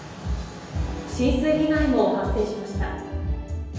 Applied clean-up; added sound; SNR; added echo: none; none; none; reverberation time 1.2 s.